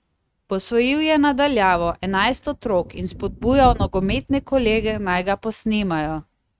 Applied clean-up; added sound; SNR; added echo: neural mask model RNNoise.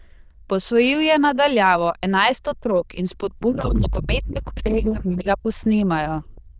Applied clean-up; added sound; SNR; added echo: neural diffusion model UNIVERSE++.